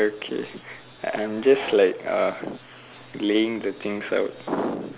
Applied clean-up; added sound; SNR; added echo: none; none; none; none.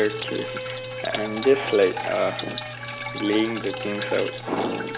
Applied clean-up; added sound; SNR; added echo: none; Drip + Bowed string instrument; 7 dB; none.